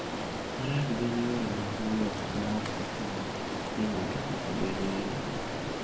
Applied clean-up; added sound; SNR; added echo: none; Stream; 0 dB; reverberation time 0.7 s.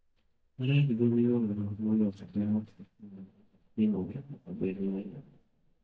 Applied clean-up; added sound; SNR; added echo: neural mask model DeepFilterNet 3.